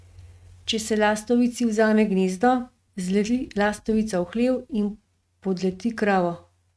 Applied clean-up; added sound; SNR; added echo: neural mask model RNNoise.